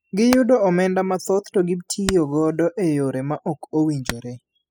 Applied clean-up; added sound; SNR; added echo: classical method spectral subtraction.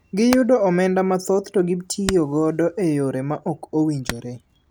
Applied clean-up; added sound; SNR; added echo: none; Hammer; 17 dB; none.